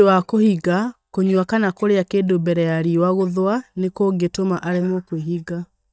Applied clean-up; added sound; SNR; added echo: neural mask model DeepFilterNet 3.